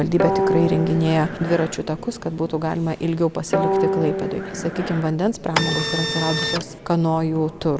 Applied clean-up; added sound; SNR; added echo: none; Guitar + Printer; 1 dB; none.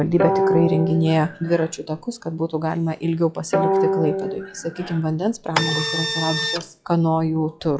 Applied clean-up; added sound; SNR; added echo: classical method log-MMSE.